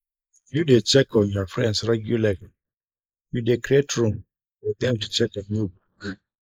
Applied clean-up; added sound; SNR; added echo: neural mask model Resemble Enhance denoiser.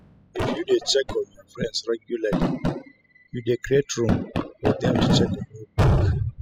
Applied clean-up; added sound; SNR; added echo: classical method spectral subtraction.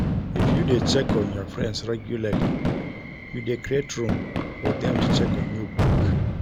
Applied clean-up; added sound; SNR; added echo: none; Fireworks; -4 dB; none.